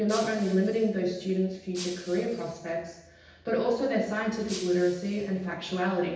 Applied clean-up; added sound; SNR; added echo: none; Shatter; 16 dB; reverberation time 0.9 s.